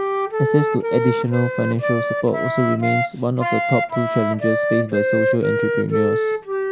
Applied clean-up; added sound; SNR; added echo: none; Wind instrument, woodwind instrument; 0 dB; none.